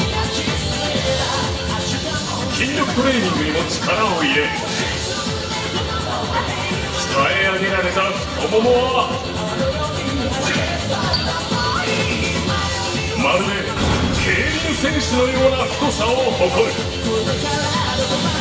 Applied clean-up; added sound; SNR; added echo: none; none; none; reverberation time 1.2 s.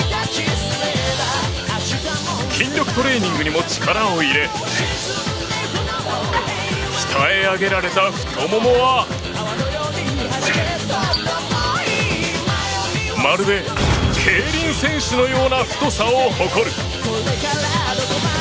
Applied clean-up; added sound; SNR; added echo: none; none; none; none.